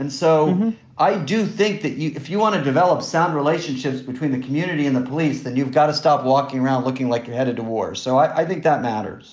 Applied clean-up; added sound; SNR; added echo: none; none; none; none.